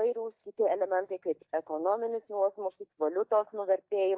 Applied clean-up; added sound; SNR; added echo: neural mask model DeepFilterNet 3.